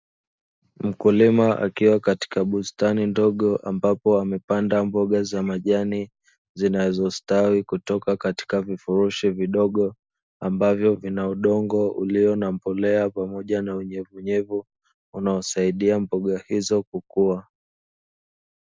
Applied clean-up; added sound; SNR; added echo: none; none; none; none.